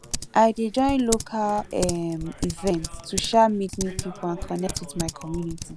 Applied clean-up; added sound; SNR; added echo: none; Typing; 8 dB; none.